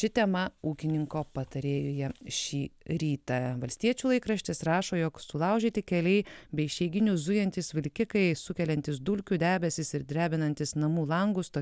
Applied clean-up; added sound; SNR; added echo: none; none; none; none.